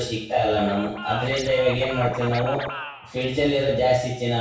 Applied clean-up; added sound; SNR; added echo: none; Scratching (performance technique); 11 dB; reverberation time 0.6 s.